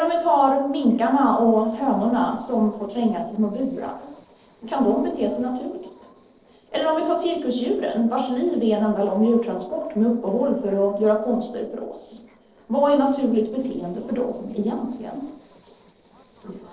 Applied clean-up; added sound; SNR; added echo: neural separator model SepFormer DNS4.